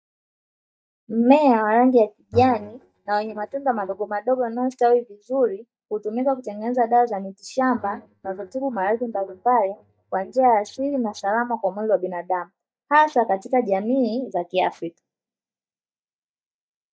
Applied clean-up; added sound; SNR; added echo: neural mask model DeepFilterNet 3.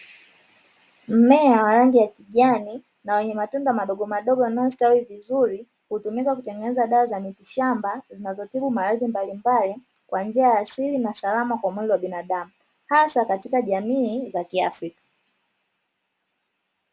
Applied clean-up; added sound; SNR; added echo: none; none; none; none.